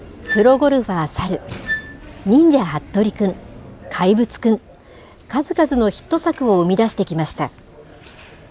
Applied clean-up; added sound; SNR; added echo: none; Wind instrument, woodwind instrument; 12 dB; none.